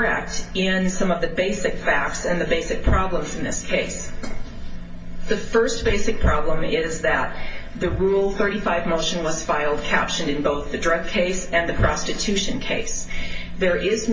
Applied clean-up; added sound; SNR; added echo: none; none; none; reverberation time 0.2 s.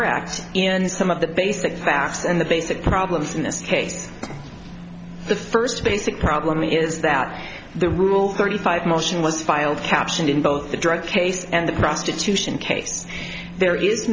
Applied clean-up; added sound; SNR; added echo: none; none; none; none.